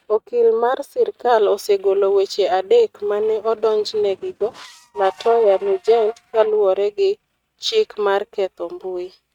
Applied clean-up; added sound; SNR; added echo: neural mask model RNNoise.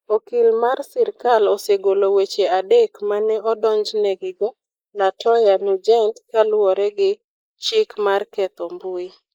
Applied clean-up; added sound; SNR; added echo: neural mask model Resemble Enhance denoiser.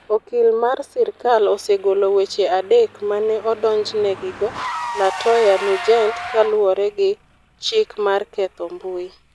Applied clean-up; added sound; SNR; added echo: none; Engine / Car; 14 dB; none.